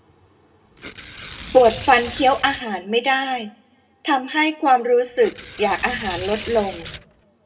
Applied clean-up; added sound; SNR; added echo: none; Tearing; 14 dB; reverberation time 0.6 s.